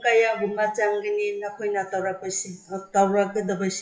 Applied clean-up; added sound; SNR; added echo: classical method WPE with log-MMSE.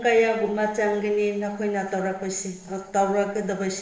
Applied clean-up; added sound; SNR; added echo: neural separator model SepFormer DNS4.